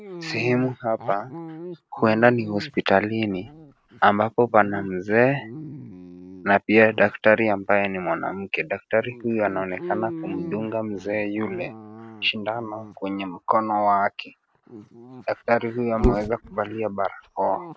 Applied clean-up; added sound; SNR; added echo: none; Dog; 12 dB; none.